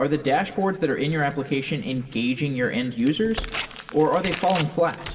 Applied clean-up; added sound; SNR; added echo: none; Tearing; 14 dB; reverberation time 1.4 s.